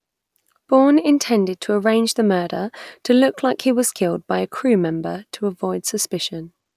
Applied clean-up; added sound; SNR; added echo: none; none; none; none.